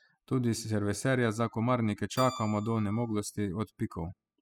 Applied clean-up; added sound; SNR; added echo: classical method spectral subtraction.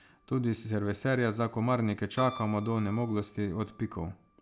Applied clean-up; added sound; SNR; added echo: none; Keyboard (musical); 19 dB; none.